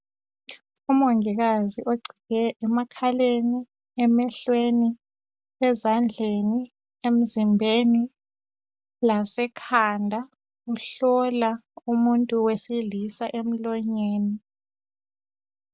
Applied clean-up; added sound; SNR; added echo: none; none; none; none.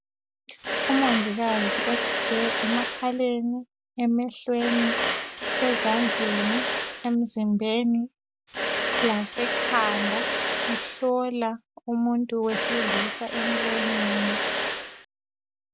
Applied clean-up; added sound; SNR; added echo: none; Mechanisms; -1 dB; none.